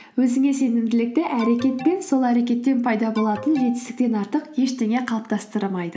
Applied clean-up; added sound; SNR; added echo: none; Alarm; 16 dB; none.